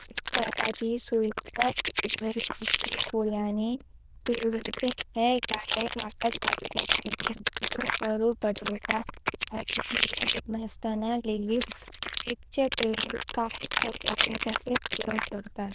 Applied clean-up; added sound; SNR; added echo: neural diffusion model UNIVERSE++.